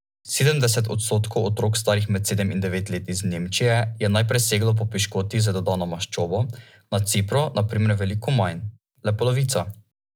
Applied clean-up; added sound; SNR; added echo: none; none; none; none.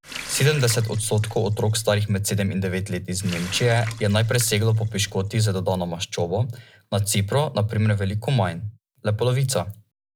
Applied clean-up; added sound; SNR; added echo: none; Water tap, faucet; 16 dB; none.